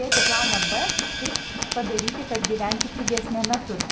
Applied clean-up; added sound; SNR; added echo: none; Hi-hat + Tools; -3 dB; none.